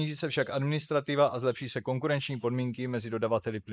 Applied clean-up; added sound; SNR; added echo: neural mask model Resemble Enhance denoiser.